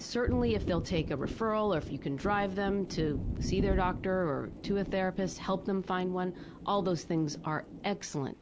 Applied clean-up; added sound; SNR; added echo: none; Thunder; 7 dB; none.